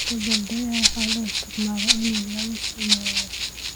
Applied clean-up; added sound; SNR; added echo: none; Rattle (instrument); -3 dB; none.